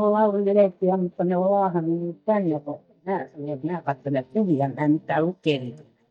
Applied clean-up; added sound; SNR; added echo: neural mask model DeepFilterNet 3.